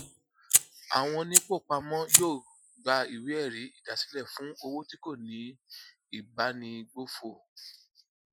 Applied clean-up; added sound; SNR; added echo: classical method Wiener filter.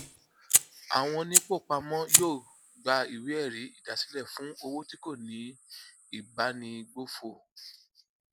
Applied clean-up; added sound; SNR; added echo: none; Fire; -1 dB; none.